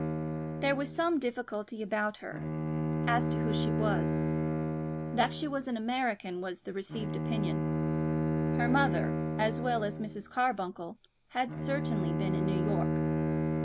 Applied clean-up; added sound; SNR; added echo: none; Bowed string instrument; -2 dB; none.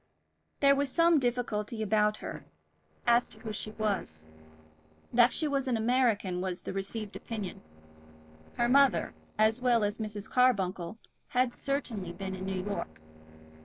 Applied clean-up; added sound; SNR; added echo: neural separator model SepFormer DNS4.